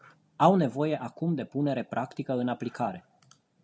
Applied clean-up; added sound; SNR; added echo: none; none; none; none.